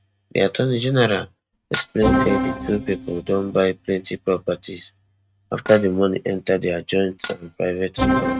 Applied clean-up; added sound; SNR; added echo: neural mask model RNNoise.